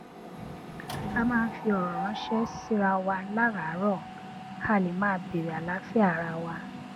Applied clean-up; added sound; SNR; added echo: none; Mechanisms; 9 dB; none.